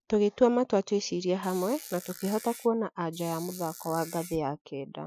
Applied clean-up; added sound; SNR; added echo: classical method Wiener filter.